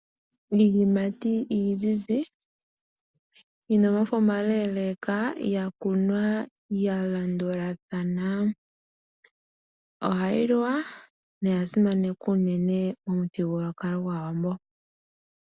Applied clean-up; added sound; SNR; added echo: none; none; none; none.